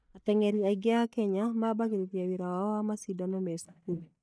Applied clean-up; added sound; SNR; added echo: neural mask model DeepFilterNet 3.